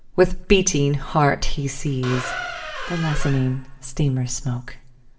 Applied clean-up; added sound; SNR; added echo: none; Squeak; 9 dB; reverberation time 0.5 s.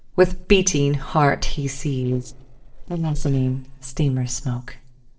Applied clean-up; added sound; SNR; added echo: neural separator model SepFormer DNS4.